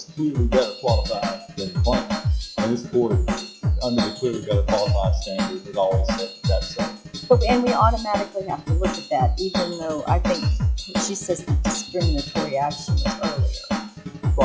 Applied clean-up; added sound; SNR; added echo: classical method log-MMSE.